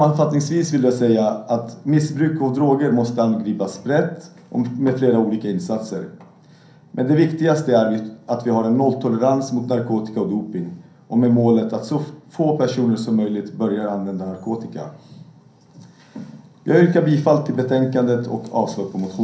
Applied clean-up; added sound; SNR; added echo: none; none; none; reverberation time 0.6 s.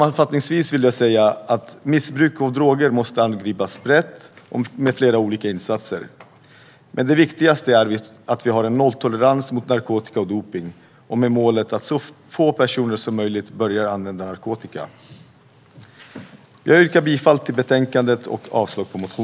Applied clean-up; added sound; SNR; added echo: none; none; none; none.